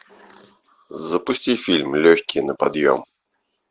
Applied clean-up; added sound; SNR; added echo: none; none; none; none.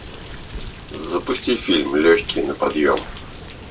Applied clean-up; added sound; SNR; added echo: none; Rain; 13 dB; reverberation time 0.2 s.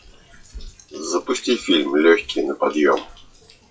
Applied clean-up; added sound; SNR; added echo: classical method WPE with log-MMSE.